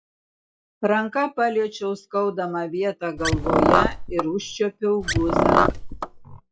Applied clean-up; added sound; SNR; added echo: classical method log-MMSE.